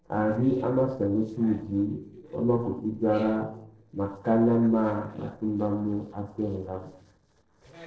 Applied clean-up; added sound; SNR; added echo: neural separator model SepFormer DNS4.